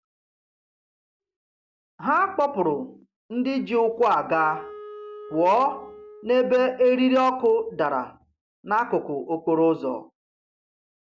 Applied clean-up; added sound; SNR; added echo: none; Wind instrument, woodwind instrument; 17 dB; none.